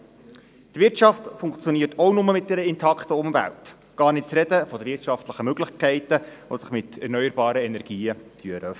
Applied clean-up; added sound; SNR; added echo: none; none; none; none.